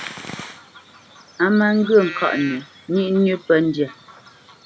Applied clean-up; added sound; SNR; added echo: none; Bird vocalization, bird call, bird song; 16 dB; none.